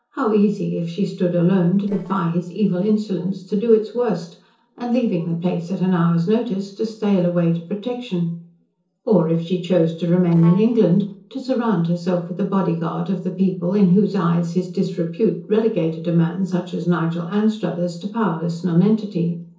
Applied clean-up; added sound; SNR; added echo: neural separator model SepFormer DNS4.